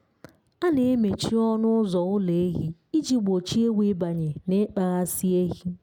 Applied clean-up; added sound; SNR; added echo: none; none; none; none.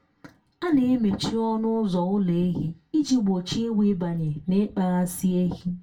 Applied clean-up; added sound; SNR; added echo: none; none; none; reverberation time 0.2 s.